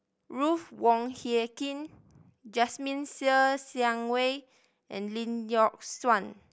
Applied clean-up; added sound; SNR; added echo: none; none; none; none.